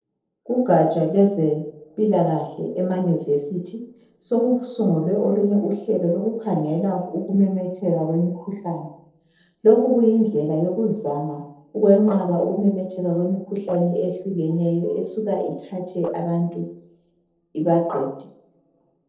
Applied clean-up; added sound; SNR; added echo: neural separator model SepFormer DNS4.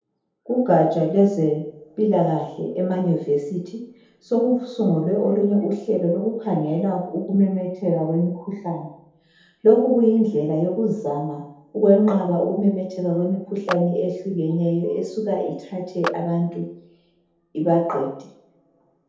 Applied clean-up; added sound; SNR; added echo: none; Clapping; 14 dB; reverberation time 0.8 s.